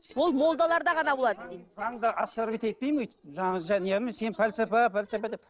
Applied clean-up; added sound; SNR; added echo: neural separator model SepFormer DNS4.